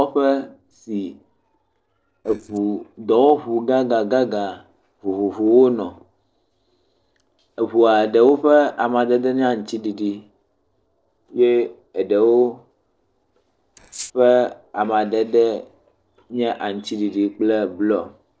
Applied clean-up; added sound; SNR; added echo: neural separator model SepFormer DNS4.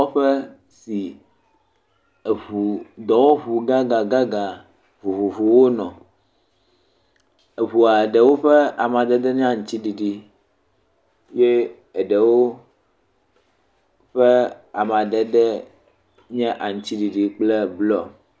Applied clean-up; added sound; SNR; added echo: none; none; none; none.